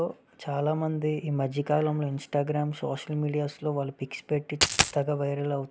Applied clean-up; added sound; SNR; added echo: none; Coin (dropping); -4 dB; none.